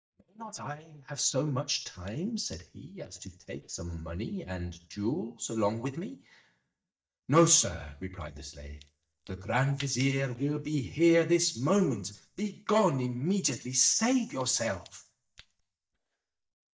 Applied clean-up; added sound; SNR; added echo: neural mask model DeepFilterNet 3.